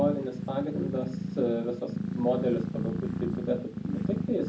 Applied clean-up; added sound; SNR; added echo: none; Purr; 2 dB; reverberation time 0.4 s.